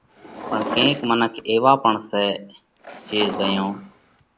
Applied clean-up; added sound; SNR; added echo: none; Drawer open or close; 10 dB; none.